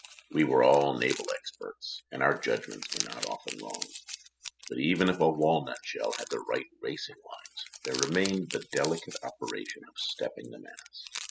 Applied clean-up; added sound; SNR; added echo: classical method spectral subtraction.